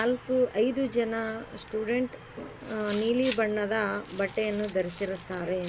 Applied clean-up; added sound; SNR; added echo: none; Rattle; 15 dB; none.